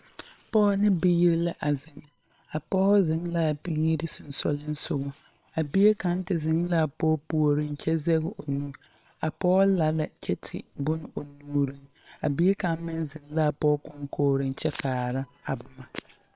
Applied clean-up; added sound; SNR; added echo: neural separator model SepFormer WHAM!.